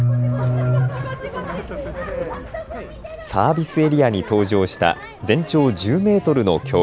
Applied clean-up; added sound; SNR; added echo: none; none; none; none.